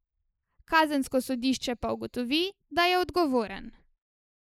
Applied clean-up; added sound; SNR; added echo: neural mask model Resemble Enhance denoiser.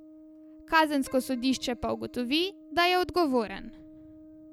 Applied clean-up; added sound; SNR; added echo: none; Brass instrument + Keyboard (musical); 20 dB; none.